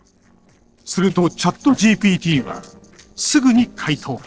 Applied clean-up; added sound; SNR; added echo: neural separator model SepFormer DNS4.